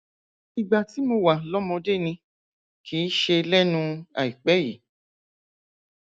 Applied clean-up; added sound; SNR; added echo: none; none; none; none.